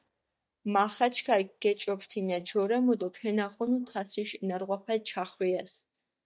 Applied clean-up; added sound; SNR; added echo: neural mask model DeepFilterNet 3.